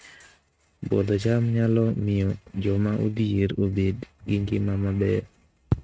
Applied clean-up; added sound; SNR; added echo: neural mask model RNNoise.